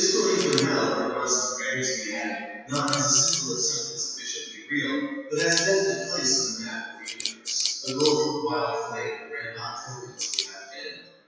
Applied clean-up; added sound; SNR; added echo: classical method WPE with log-MMSE.